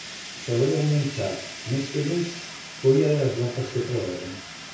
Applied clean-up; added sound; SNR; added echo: none; Fire; 13 dB; reverberation time 0.6 s.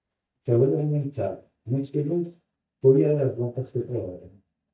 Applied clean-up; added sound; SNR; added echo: neural mask model DeepFilterNet 3.